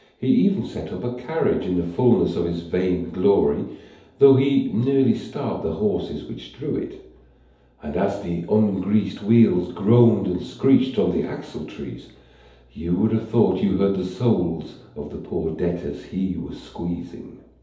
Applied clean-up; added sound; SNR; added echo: none; none; none; reverberation time 2.2 s.